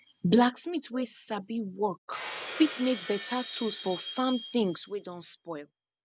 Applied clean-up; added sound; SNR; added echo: none; Shatter; 11 dB; none.